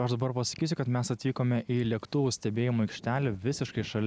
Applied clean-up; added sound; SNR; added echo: none; none; none; none.